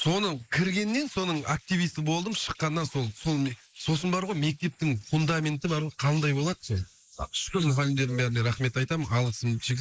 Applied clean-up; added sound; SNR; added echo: neural mask model Resemble Enhance denoiser.